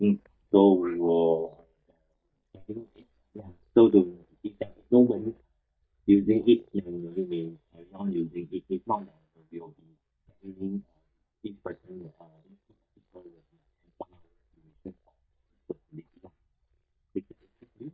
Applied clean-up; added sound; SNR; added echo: neural mask model DeepFilterNet 3.